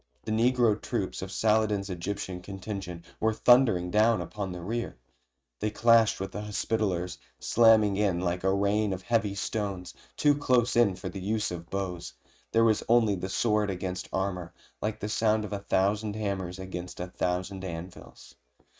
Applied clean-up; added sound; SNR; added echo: neural mask model RNNoise.